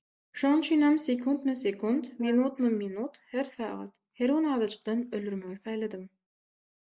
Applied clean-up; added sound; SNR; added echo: neural mask model Resemble Enhance denoiser.